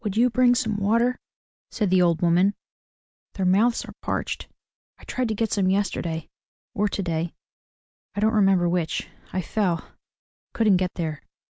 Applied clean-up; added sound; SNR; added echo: none; none; none; none.